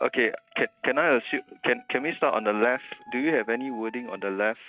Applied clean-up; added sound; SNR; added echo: neural mask model RNNoise.